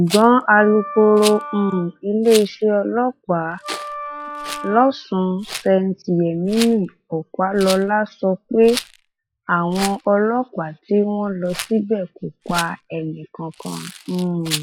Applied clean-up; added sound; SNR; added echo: classical method log-MMSE.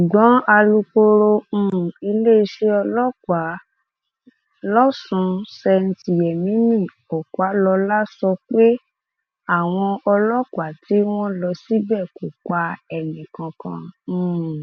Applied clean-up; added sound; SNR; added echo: none; none; none; none.